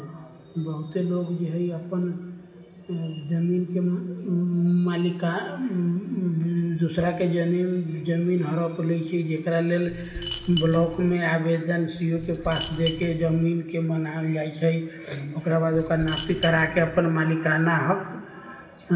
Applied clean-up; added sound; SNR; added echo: none; Coin (dropping); 11 dB; reverberation time 2.5 s.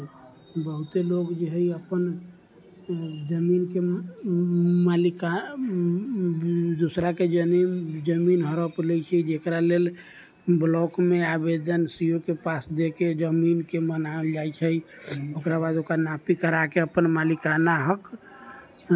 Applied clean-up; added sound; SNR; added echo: none; none; none; none.